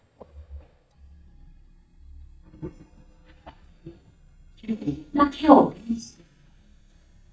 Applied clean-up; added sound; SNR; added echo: neural mask model DeepFilterNet 3.